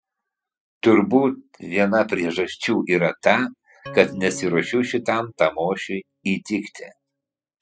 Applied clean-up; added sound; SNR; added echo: classical method spectral subtraction.